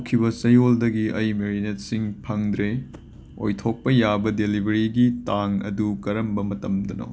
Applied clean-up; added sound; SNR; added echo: none; none; none; none.